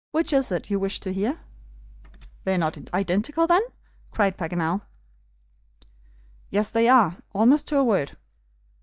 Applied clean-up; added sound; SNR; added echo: neural mask model DeepFilterNet 3.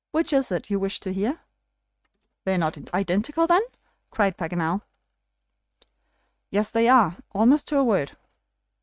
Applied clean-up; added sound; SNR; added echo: neural mask model RNNoise.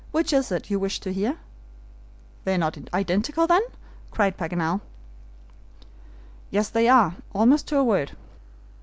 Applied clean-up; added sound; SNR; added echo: none; none; none; none.